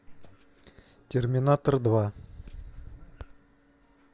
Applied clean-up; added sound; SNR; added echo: none; none; none; none.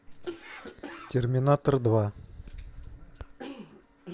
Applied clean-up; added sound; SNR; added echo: none; Cough; 16 dB; none.